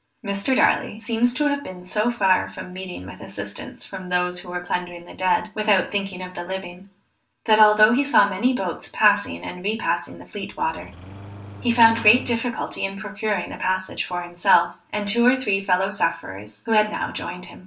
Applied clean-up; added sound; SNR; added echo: none; Engine starting; 16 dB; reverberation time 0.2 s.